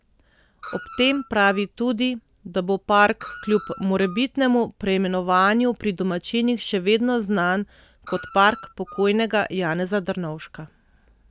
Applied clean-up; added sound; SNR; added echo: none; Screech; 17 dB; none.